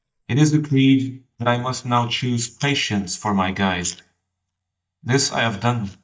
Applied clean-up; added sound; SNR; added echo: neural mask model DeepFilterNet 3.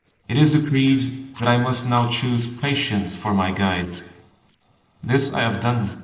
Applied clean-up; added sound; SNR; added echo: neural separator model SepFormer DNS4.